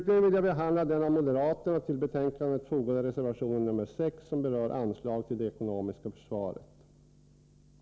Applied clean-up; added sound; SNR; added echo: none; none; none; none.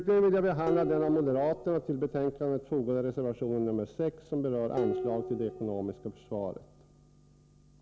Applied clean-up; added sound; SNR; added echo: none; Dishes, pots, and pans; 10 dB; none.